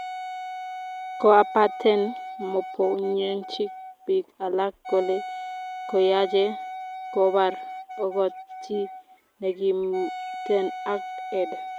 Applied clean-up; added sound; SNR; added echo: none; Wind instrument, woodwind instrument; 10 dB; none.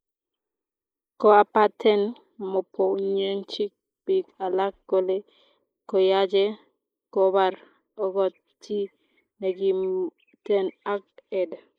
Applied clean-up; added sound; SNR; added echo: neural mask model Resemble Enhance denoiser.